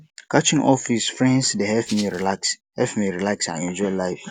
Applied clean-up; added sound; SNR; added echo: none; Rattle (instrument); 14 dB; none.